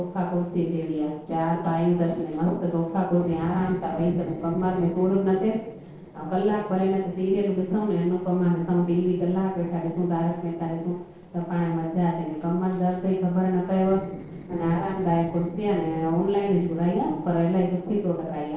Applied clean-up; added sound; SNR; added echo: neural separator model SepFormer DNS4.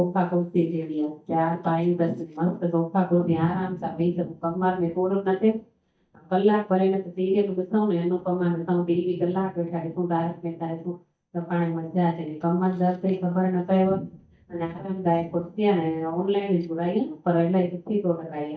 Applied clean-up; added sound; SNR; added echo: neural mask model DeepFilterNet 3.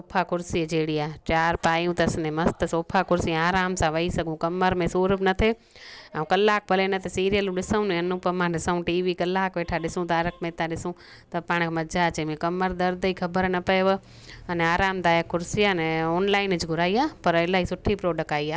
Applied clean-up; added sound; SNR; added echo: none; none; none; none.